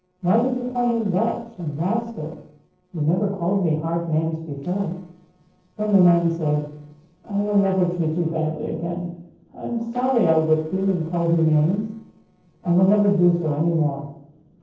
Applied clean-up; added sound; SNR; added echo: neural separator model SepFormer DNS4.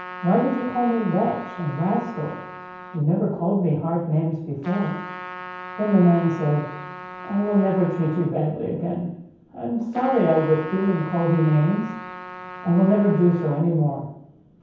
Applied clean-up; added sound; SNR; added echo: none; Trumpet; 15 dB; reverberation time 0.9 s.